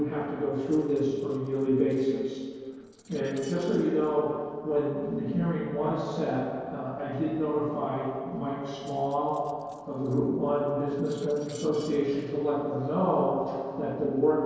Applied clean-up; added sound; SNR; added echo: neural separator model SepFormer DNS4.